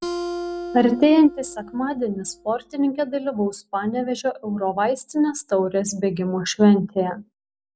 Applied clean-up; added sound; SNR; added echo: none; Acoustic guitar; 12 dB; none.